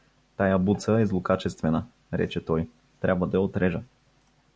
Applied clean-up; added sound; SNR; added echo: none; none; none; none.